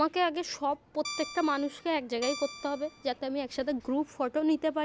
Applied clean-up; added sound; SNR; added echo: none; Guitar; 12 dB; none.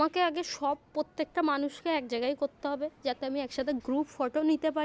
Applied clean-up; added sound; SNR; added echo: none; none; none; none.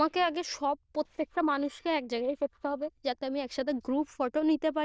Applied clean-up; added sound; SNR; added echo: neural diffusion model UNIVERSE++.